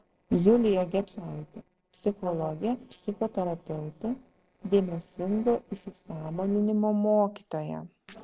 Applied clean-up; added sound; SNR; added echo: neural separator model SepFormer DNS4.